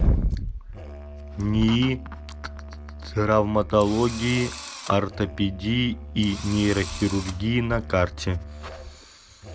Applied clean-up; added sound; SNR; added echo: none; Musical instrument + Engine / Drill; 13 dB; none.